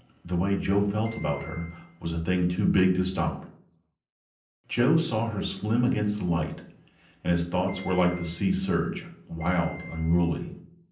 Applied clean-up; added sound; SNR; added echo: none; Piano; 18 dB; reverberation time 0.6 s.